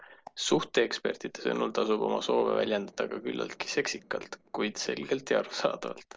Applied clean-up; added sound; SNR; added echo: neural separator model SepFormer DNS4.